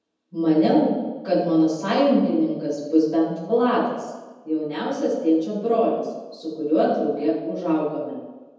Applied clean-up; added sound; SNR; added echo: none; none; none; reverberation time 1.1 s.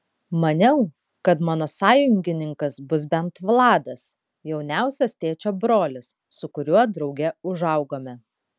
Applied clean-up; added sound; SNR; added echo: none; none; none; none.